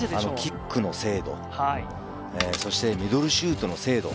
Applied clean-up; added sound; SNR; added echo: none; Coin (dropping); 14 dB; none.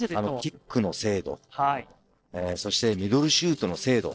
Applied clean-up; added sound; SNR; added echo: neural separator model SepFormer DNS4.